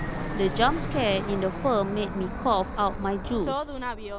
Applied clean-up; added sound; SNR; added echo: none; Fixed-wing aircraft, airplane; 4 dB; none.